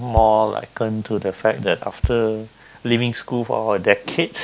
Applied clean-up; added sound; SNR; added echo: none; Bass drum; 10 dB; none.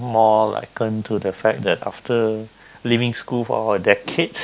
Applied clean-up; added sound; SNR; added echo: none; none; none; none.